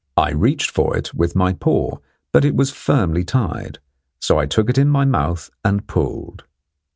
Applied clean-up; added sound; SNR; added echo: none; none; none; none.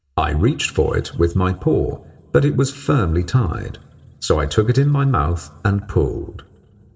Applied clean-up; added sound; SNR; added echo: none; none; none; reverberation time 1.5 s.